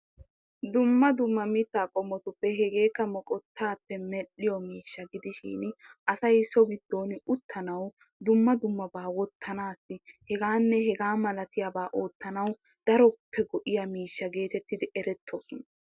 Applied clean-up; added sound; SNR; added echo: none; none; none; none.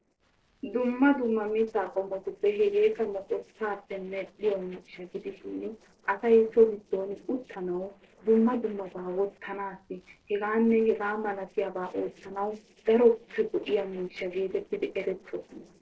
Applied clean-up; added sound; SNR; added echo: neural separator model SepFormer DNS4.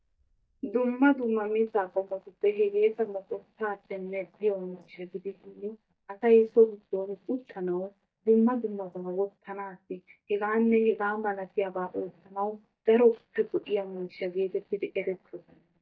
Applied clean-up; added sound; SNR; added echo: neural mask model DeepFilterNet 3.